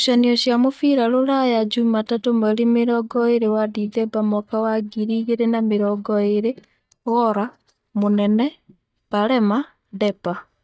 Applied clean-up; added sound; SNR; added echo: neural mask model DeepFilterNet 3.